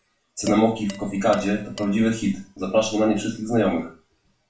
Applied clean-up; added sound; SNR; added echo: none; Dishes, pots, and pans; 19 dB; reverberation time 0.4 s.